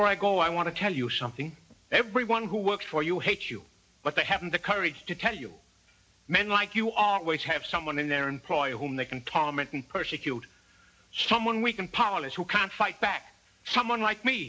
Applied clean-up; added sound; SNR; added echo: none; none; none; none.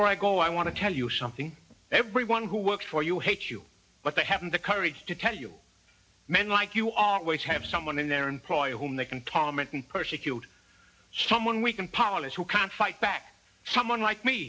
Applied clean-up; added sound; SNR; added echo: none; Bowed string instrument; 20 dB; none.